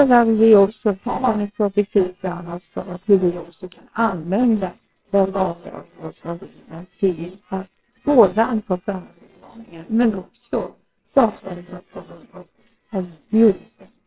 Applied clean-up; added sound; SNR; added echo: neural separator model SepFormer WHAMR!.